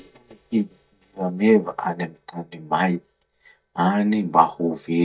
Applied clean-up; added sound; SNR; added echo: neural mask model DeepFilterNet 3.